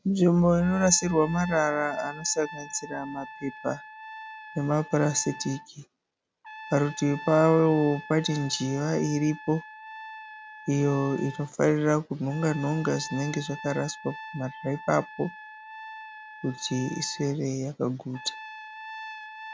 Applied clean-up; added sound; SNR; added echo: none; Trumpet; 15 dB; none.